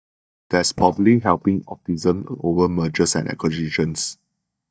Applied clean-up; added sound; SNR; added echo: neural mask model DeepFilterNet 3.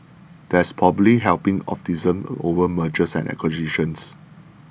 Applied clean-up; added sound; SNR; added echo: none; none; none; none.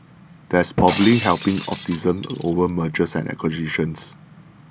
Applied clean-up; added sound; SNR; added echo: none; Shatter; 7 dB; none.